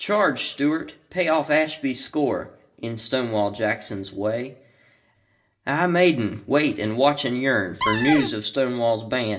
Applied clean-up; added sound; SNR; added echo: none; Cupboard open or close; 2 dB; reverberation time 0.5 s.